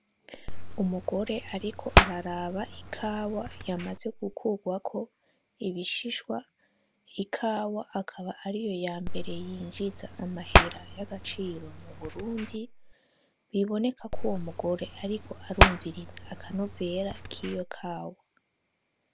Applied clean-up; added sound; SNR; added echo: none; Hands; -4 dB; none.